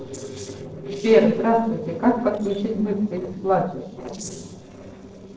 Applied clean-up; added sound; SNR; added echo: neural separator model SepFormer DNS4.